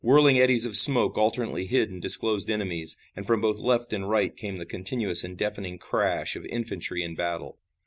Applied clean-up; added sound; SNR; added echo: none; none; none; none.